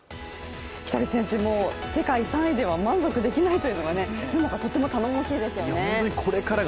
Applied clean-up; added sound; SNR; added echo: none; none; none; none.